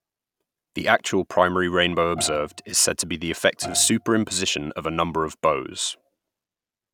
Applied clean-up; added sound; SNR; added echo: none; Bowed string instrument; 15 dB; none.